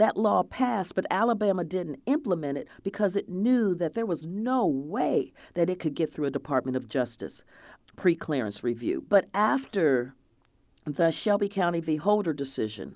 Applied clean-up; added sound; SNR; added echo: none; none; none; none.